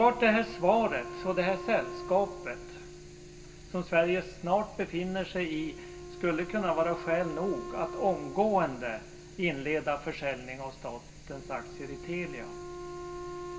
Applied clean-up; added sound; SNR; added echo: none; Wind instrument, woodwind instrument; 13 dB; reverberation time 0.6 s.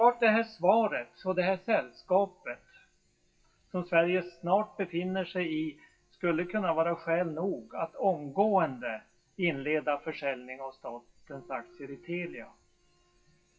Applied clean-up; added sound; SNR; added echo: classical method WPE with log-MMSE.